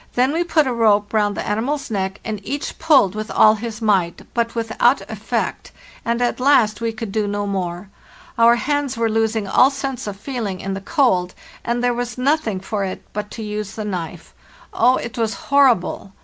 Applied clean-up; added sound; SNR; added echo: none; none; none; none.